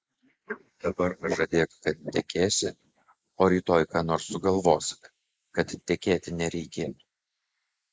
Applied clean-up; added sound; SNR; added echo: neural mask model Resemble Enhance denoiser.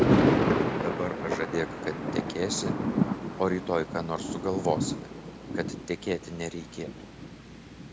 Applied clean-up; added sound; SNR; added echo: none; Thunder; -4 dB; none.